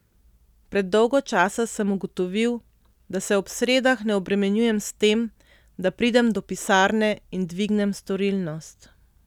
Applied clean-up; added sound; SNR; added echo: none; none; none; none.